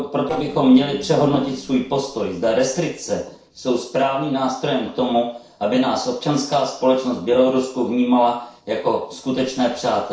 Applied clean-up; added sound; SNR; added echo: neural separator model SepFormer DNS4.